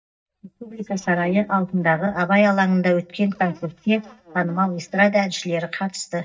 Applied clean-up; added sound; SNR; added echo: neural mask model DeepFilterNet 3.